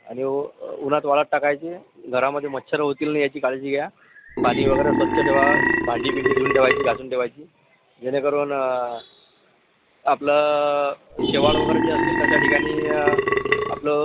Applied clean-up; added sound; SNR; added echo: none; Burping, eructation; -2 dB; none.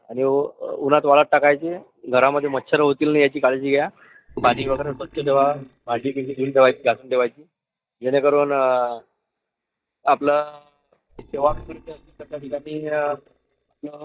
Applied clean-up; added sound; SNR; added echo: neural mask model DeepFilterNet 3.